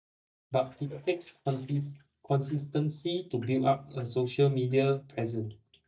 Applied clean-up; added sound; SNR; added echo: neural mask model DeepFilterNet 3.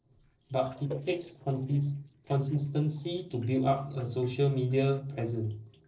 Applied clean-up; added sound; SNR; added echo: neural separator model SepFormer DNS4.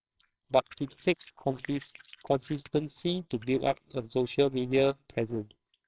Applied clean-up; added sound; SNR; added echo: neural separator model SepFormer WHAMR!.